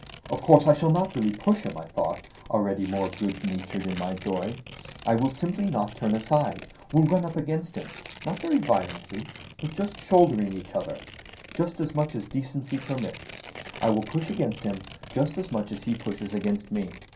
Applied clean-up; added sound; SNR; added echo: none; Tearing; 17 dB; reverberation time 0.3 s.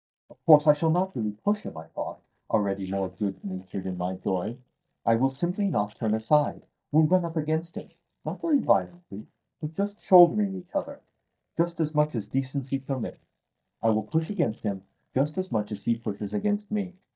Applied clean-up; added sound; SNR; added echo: neural mask model DeepFilterNet 3.